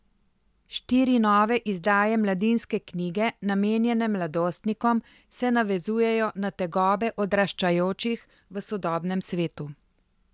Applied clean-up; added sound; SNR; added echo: none; none; none; none.